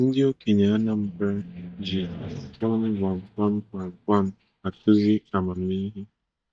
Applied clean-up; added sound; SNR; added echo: neural mask model DeepFilterNet 3.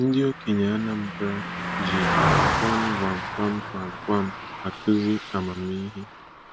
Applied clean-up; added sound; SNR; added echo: none; Car passing by; 1 dB; none.